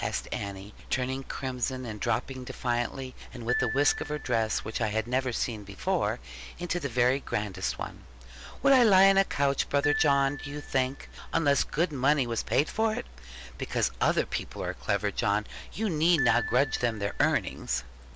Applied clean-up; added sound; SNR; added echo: none; Piano; 13 dB; none.